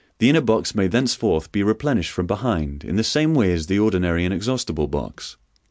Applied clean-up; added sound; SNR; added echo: none; none; none; none.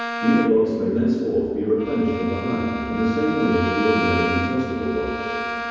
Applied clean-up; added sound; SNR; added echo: none; Bowed string instrument; 7 dB; reverberation time 2.2 s.